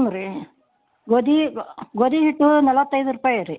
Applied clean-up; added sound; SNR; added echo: none; none; none; none.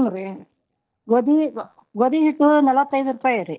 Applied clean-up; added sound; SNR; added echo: neural mask model DeepFilterNet 3.